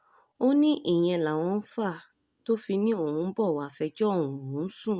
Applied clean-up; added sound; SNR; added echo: none; none; none; none.